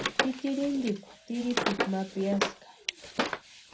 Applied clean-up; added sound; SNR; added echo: none; Wood; 1 dB; reverberation time 0.2 s.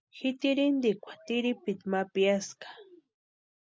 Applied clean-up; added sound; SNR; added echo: none; none; none; none.